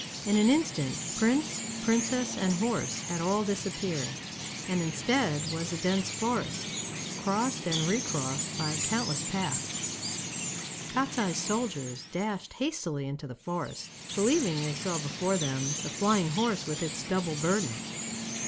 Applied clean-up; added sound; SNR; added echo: none; Chirp, tweet; 5 dB; none.